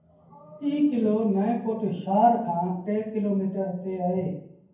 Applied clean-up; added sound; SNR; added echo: none; none; none; reverberation time 0.9 s.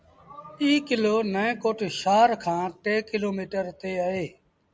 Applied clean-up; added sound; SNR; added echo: none; none; none; none.